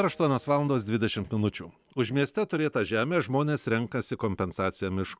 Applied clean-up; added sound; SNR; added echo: none; none; none; none.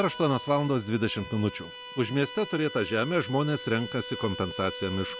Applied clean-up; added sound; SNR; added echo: none; Bowed string instrument; 12 dB; none.